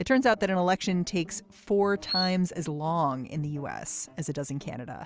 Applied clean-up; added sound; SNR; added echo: none; Chirp, tweet; 9 dB; none.